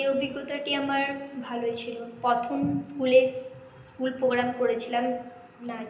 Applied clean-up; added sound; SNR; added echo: none; none; none; reverberation time 0.9 s.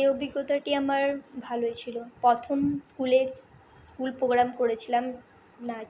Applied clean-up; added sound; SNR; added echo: none; none; none; none.